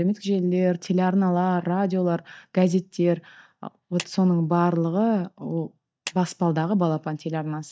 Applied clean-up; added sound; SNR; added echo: neural mask model DeepFilterNet 3.